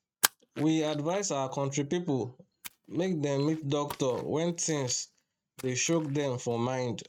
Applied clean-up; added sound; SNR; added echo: neural mask model RNNoise.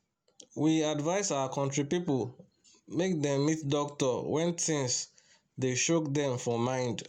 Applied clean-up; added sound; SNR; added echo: none; none; none; none.